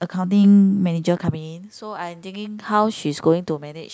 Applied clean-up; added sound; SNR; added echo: none; none; none; none.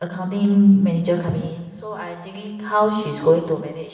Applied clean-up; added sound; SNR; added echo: none; none; none; reverberation time 1.2 s.